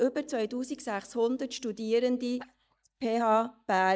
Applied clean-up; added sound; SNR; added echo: neural mask model DeepFilterNet 3.